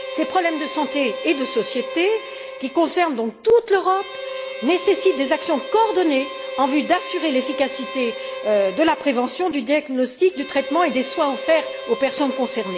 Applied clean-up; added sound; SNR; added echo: none; Harmonica; 11 dB; none.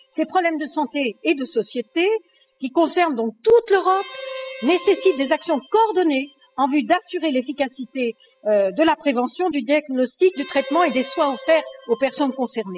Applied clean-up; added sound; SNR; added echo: classical method spectral subtraction.